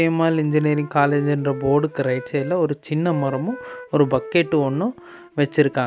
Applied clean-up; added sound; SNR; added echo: none; Wind instrument, woodwind instrument; 16 dB; none.